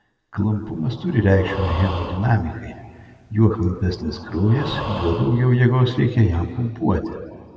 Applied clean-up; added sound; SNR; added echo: none; Breathing; 14 dB; reverberation time 2.0 s.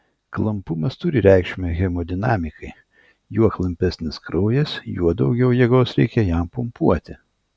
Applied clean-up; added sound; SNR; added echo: none; none; none; none.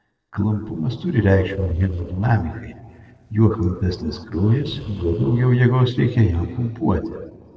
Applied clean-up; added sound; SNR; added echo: neural separator model SepFormer DNS4.